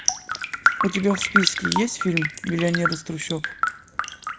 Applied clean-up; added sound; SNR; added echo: none; Raindrop; -1 dB; none.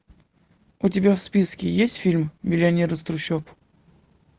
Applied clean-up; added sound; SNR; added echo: none; none; none; none.